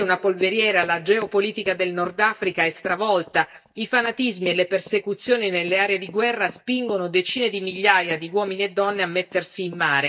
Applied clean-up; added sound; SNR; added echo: neural mask model DeepFilterNet 3.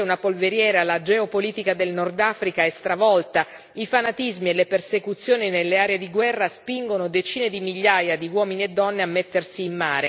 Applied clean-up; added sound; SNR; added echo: none; none; none; none.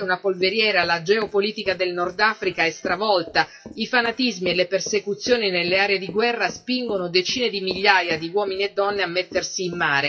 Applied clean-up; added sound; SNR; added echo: classical method WPE with log-MMSE.